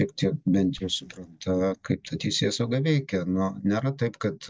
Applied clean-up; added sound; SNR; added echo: neural mask model DeepFilterNet 3.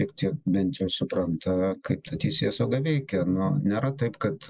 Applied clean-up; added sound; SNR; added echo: neural mask model Resemble Enhance denoiser.